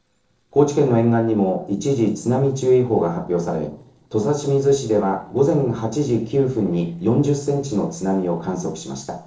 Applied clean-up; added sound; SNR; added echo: neural separator model SepFormer DNS4.